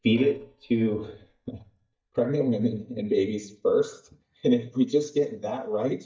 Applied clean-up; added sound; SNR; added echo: neural mask model DeepFilterNet 3.